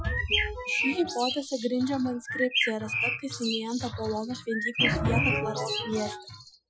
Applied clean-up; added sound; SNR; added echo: classical method Wiener filter.